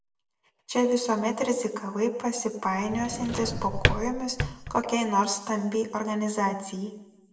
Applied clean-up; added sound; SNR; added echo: none; Drawer open or close; 3 dB; reverberation time 0.9 s.